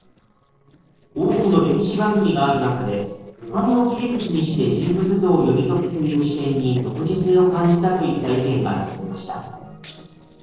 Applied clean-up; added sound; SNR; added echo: neural separator model SepFormer DNS4.